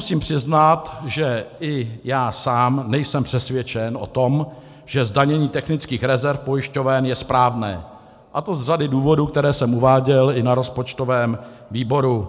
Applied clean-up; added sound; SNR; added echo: none; none; none; none.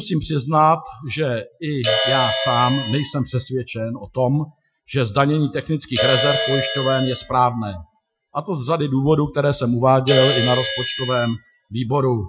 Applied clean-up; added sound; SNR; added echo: classical method Wiener filter.